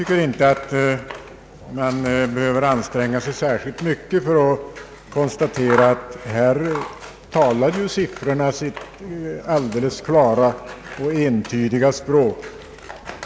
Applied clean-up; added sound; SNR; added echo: none; Scissors; 16 dB; none.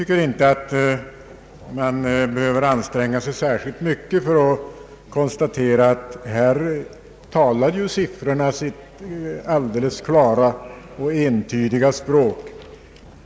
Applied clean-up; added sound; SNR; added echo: none; none; none; none.